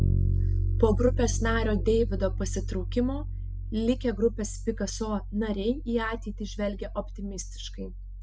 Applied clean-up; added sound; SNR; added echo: none; Bass guitar; 0 dB; none.